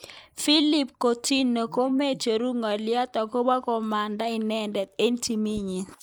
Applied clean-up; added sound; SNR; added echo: neural mask model Resemble Enhance denoiser.